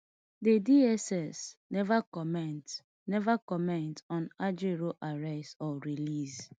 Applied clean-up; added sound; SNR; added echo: none; none; none; none.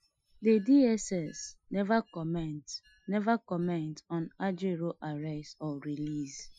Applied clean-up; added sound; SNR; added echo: classical method Wiener filter.